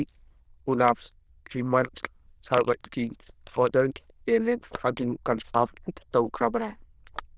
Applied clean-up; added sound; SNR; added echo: neural diffusion model UNIVERSE++.